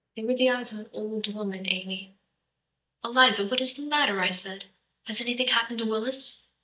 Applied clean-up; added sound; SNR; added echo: neural mask model DeepFilterNet 3.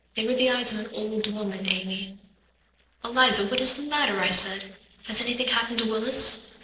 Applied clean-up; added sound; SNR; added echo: neural separator model SepFormer DNS4.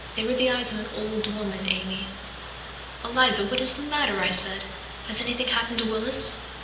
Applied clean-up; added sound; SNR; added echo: none; Water; 16 dB; reverberation time 0.8 s.